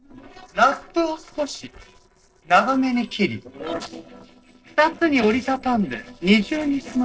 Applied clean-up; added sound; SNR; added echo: neural separator model SepFormer DNS4.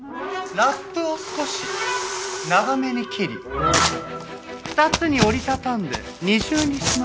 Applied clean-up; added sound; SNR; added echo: none; none; none; none.